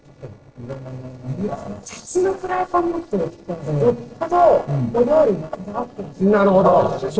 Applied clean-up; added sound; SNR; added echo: neural separator model SepFormer DNS4.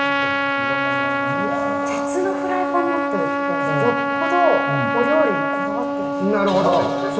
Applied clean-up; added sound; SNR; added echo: none; Trumpet; -1 dB; reverberation time 2.3 s.